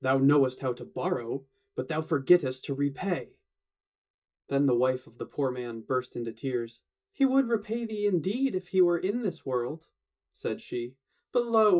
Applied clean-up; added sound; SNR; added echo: neural mask model DeepFilterNet 3.